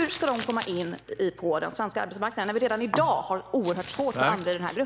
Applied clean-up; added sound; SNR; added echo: none; Crumpling, crinkling; 18 dB; none.